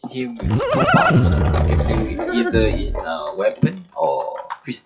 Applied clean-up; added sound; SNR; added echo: classical method WPE with log-MMSE.